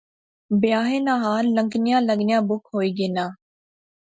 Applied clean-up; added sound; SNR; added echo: none; none; none; none.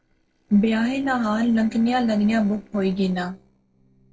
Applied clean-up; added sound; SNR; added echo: neural separator model SepFormer DNS4.